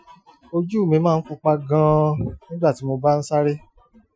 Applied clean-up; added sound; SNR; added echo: classical method Wiener filter.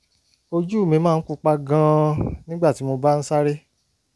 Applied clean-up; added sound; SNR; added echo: none; none; none; none.